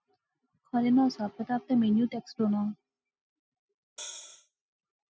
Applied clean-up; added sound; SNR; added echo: classical method spectral subtraction.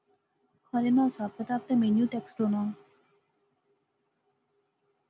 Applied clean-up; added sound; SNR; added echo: none; none; none; none.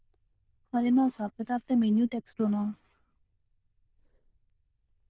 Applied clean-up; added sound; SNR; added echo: neural diffusion model UNIVERSE++.